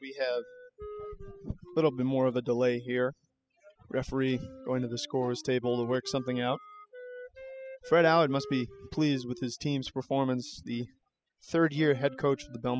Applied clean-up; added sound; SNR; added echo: classical method spectral subtraction.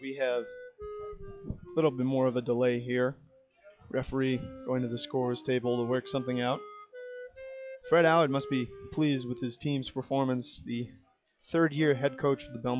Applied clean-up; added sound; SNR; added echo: classical method log-MMSE.